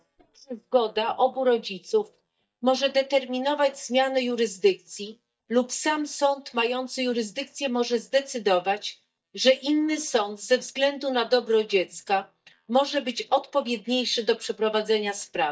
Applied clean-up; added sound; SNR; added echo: neural mask model DeepFilterNet 3.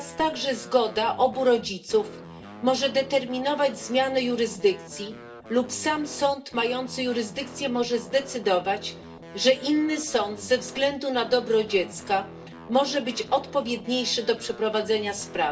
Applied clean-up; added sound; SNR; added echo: none; Guitar; 17 dB; reverberation time 0.3 s.